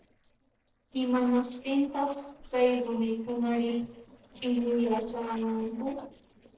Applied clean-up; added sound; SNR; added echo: neural separator model SepFormer DNS4.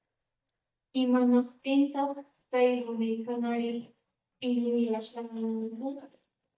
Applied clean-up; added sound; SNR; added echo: neural mask model DeepFilterNet 3.